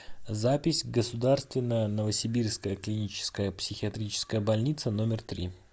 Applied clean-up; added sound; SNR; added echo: none; none; none; none.